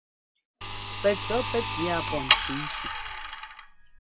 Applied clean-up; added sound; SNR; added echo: none; Sawing; -2 dB; none.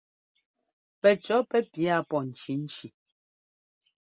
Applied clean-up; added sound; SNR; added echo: none; none; none; none.